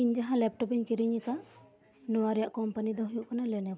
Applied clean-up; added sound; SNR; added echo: none; none; none; none.